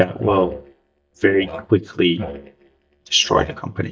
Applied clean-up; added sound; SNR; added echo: neural mask model DeepFilterNet 3.